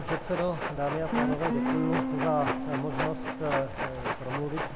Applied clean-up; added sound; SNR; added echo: none; Guitar + Train; -1 dB; none.